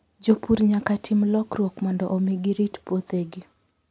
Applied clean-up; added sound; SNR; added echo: none; none; none; none.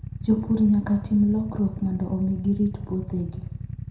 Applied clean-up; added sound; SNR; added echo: none; Idling / Motorcycle; 10 dB; reverberation time 0.5 s.